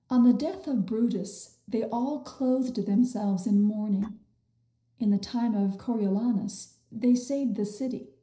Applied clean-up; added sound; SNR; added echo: neural separator model SepFormer DNS4.